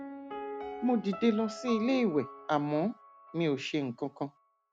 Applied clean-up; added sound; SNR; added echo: none; Piano; 13 dB; none.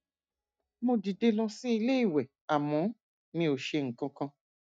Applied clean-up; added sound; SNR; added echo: neural mask model DeepFilterNet 3.